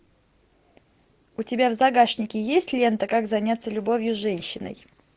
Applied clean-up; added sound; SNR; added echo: none; none; none; none.